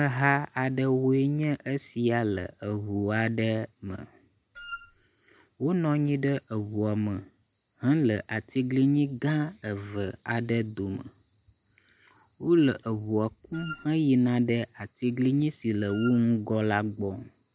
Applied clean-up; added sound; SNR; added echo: none; Wind instrument, woodwind instrument; 15 dB; none.